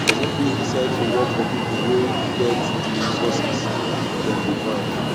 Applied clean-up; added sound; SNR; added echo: none; Alarm; -3 dB; none.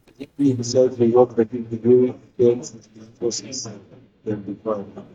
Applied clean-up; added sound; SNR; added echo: neural mask model DeepFilterNet 3.